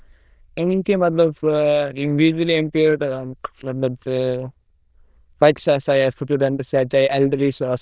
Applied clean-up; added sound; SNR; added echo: neural diffusion model UNIVERSE++.